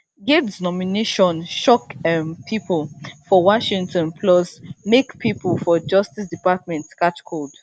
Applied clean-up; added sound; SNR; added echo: none; none; none; none.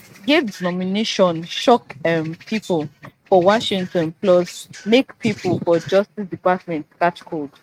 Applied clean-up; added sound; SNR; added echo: neural mask model RNNoise.